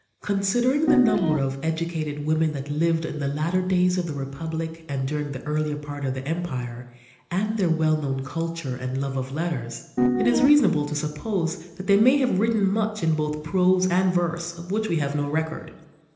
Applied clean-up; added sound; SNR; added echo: none; Piano; -2 dB; reverberation time 1.0 s.